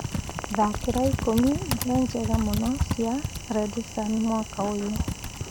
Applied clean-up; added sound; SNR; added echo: none; Typing; 4 dB; none.